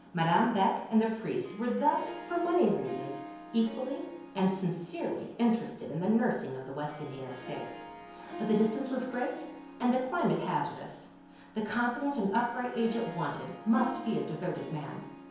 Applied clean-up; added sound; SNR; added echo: none; Harp; 15 dB; reverberation time 0.9 s.